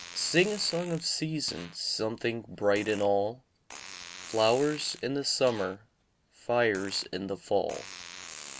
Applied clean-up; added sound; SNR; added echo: none; Fart; 17 dB; none.